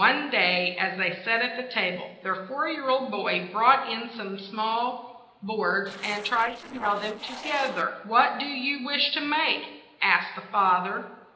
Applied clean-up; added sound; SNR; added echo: neural separator model SepFormer DNS4.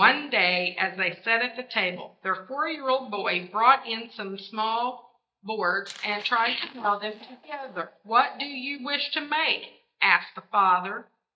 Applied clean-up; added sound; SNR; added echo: neural mask model DeepFilterNet 3.